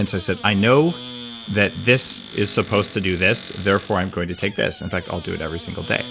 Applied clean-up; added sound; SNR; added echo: none; Squeak / Cupboard open or close; 12 dB; none.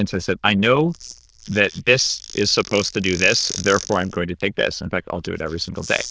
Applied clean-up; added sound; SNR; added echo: neural diffusion model UNIVERSE++.